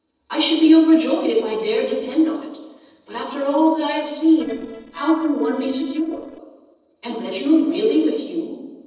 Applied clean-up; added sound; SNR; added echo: neural separator model SepFormer DNS4.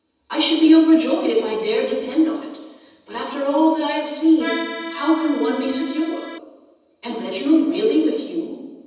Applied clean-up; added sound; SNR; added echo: none; Accordion; 11 dB; reverberation time 1.1 s.